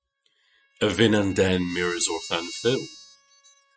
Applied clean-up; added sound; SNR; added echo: classical method spectral subtraction.